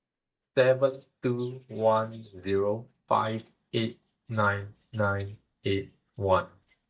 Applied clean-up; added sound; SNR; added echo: neural mask model DeepFilterNet 3.